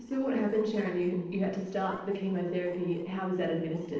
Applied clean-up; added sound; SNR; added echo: neural separator model SepFormer DNS4.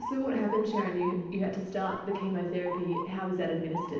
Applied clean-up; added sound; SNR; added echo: none; Motor vehicle (road) / Siren; 10 dB; reverberation time 0.9 s.